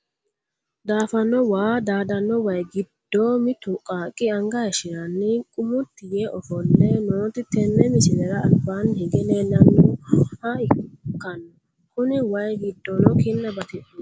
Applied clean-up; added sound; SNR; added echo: none; none; none; none.